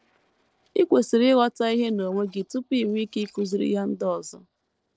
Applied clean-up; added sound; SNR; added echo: neural separator model SepFormer DNS4.